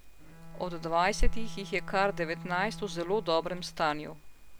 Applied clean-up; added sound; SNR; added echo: none; Bowed string instrument; 16 dB; none.